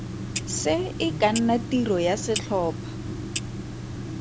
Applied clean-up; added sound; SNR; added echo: none; Clock; 5 dB; none.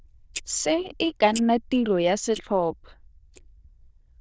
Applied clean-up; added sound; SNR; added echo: neural diffusion model UNIVERSE++.